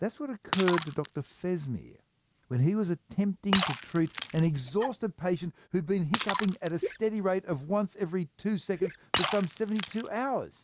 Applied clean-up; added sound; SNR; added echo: none; Shatter; 7 dB; none.